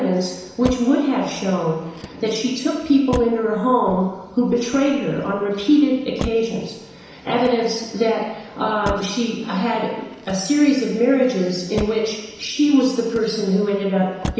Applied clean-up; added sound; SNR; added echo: none; Motor vehicle (road); 16 dB; reverberation time 1.0 s.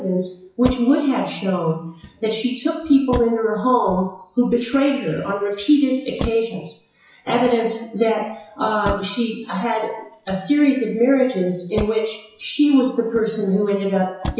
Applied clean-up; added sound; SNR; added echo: classical method WPE with log-MMSE.